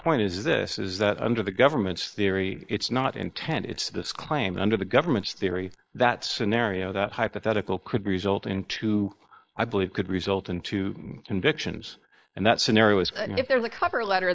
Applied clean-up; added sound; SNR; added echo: neural mask model Resemble Enhance denoiser.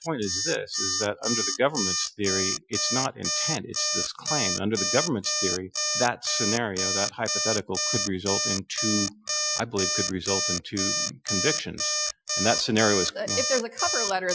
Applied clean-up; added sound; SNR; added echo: classical method Wiener filter.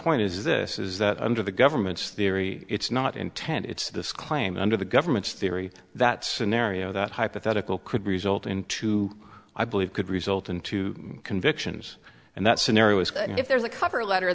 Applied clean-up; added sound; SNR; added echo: none; none; none; none.